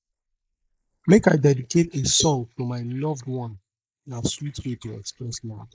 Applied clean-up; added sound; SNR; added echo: neural mask model Resemble Enhance denoiser.